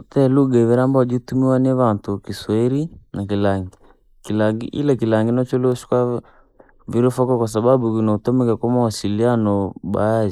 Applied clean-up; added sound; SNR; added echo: neural mask model Resemble Enhance denoiser.